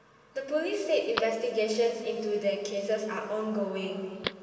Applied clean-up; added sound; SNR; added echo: none; Telephone; 14 dB; reverberation time 2.8 s.